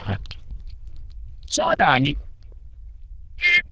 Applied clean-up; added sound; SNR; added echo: neural diffusion model UNIVERSE++.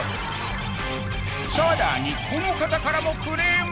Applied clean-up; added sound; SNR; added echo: none; Keyboard (musical); 10 dB; none.